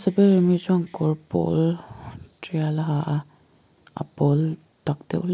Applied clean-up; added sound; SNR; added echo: none; none; none; none.